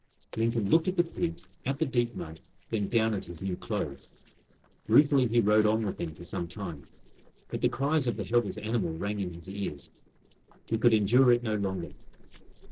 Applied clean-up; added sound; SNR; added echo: neural separator model SepFormer DNS4.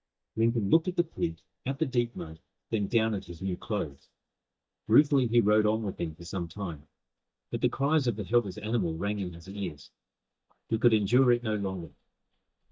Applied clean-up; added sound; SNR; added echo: neural mask model DeepFilterNet 3.